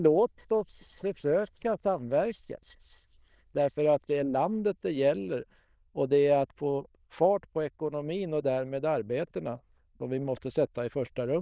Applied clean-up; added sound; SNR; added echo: neural diffusion model UNIVERSE++.